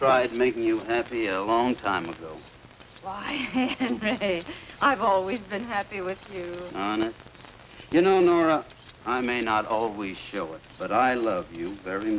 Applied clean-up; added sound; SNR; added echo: none; Cutlery, silverware; 17 dB; none.